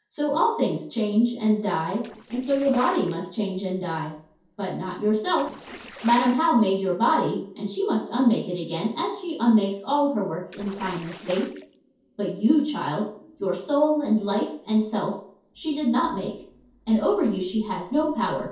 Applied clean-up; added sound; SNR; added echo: neural separator model SepFormer DNS4.